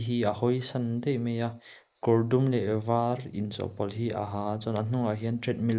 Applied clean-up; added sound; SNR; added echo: neural mask model Resemble Enhance denoiser.